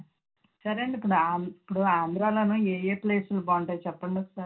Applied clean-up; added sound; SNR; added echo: none; none; none; reverberation time 0.2 s.